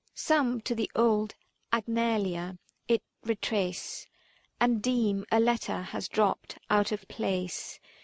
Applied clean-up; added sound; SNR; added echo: none; none; none; none.